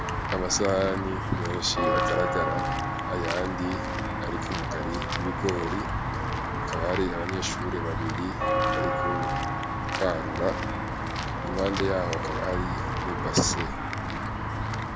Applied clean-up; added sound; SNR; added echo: none; Walk, footsteps / Bell; -3 dB; none.